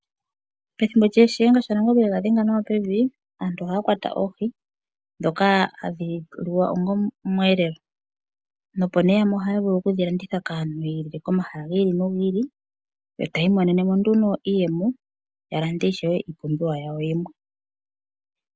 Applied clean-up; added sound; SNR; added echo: none; none; none; none.